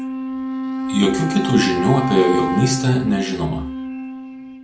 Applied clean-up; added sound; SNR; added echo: none; Wind instrument, woodwind instrument; 4 dB; none.